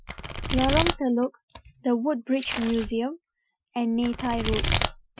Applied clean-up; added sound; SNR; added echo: classical method Wiener filter.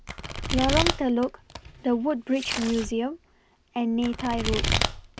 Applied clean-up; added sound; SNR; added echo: none; Domestic sounds, home sounds; 3 dB; none.